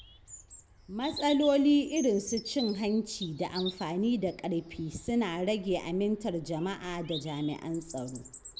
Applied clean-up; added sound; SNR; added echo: none; Bird vocalization, bird call, bird song; 15 dB; none.